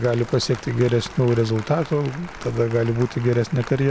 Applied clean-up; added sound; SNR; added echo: none; Applause; 18 dB; none.